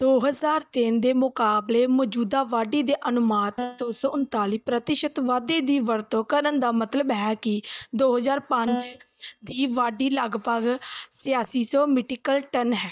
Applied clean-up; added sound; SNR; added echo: neural mask model DeepFilterNet 3.